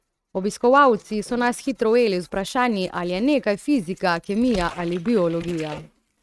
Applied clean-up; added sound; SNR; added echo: neural mask model RNNoise.